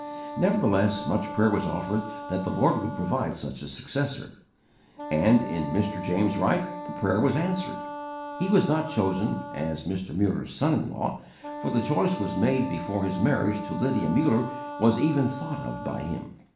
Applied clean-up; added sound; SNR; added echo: none; Wind instrument, woodwind instrument; 11 dB; reverberation time 0.5 s.